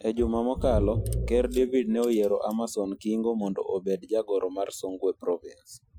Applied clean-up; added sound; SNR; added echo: classical method Wiener filter.